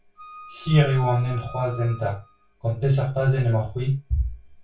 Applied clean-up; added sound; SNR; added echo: none; Wind instrument, woodwind instrument; 18 dB; reverberation time 0.2 s.